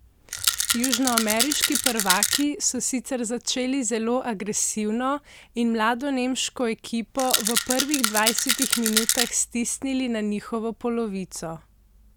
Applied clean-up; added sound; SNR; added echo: none; Rattle; -1 dB; none.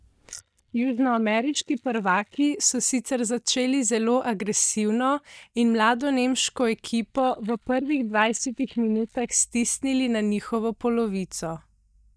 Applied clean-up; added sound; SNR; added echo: neural mask model DeepFilterNet 3.